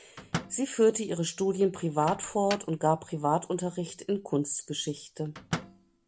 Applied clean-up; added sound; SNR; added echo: none; Microwave oven; 13 dB; none.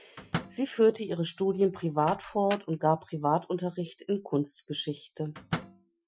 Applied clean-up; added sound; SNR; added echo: classical method Wiener filter.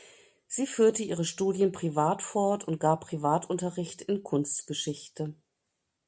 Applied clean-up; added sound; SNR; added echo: none; none; none; none.